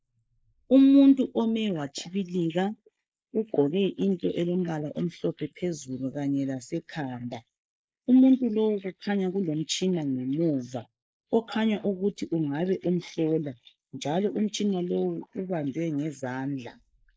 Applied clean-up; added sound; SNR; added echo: neural mask model Resemble Enhance denoiser.